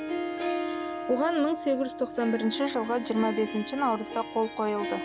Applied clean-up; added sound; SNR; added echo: none; Harp; 6 dB; none.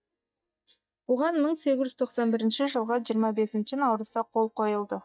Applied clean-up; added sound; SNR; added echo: neural mask model DeepFilterNet 3.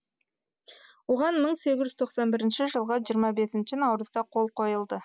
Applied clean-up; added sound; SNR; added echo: none; none; none; none.